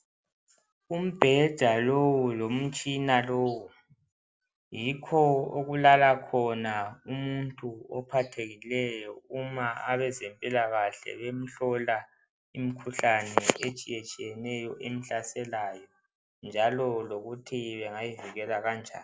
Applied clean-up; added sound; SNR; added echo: none; none; none; none.